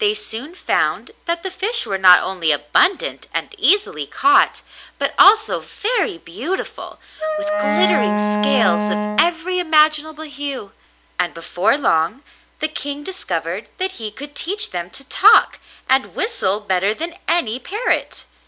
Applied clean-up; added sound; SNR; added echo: none; Wind instrument, woodwind instrument; 0 dB; none.